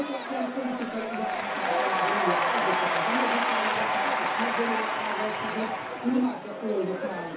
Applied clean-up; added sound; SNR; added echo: none; Applause / Crowd / Cheering; -4 dB; reverberation time 0.9 s.